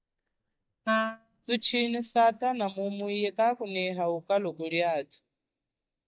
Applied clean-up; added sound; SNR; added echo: neural mask model DeepFilterNet 3.